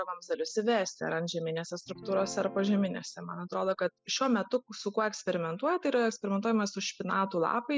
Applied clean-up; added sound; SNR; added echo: classical method spectral subtraction.